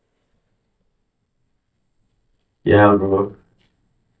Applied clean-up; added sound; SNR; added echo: neural mask model DeepFilterNet 3.